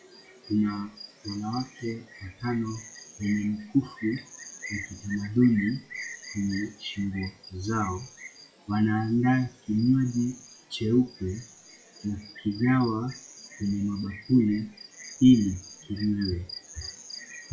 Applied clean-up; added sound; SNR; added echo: classical method WPE with log-MMSE.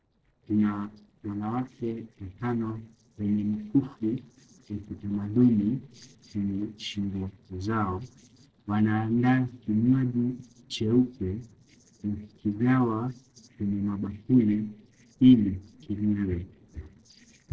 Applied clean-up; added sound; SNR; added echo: neural separator model SepFormer DNS4.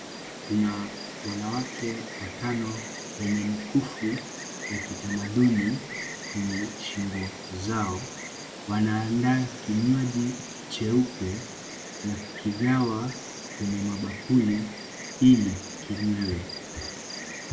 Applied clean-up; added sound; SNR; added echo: none; Insect; 10 dB; reverberation time 0.4 s.